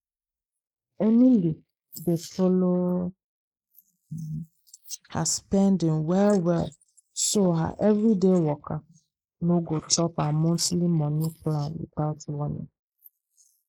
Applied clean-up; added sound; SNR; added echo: neural mask model Resemble Enhance denoiser.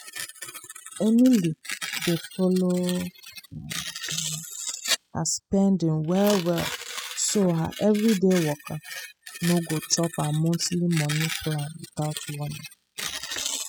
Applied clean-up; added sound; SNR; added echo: classical method spectral subtraction.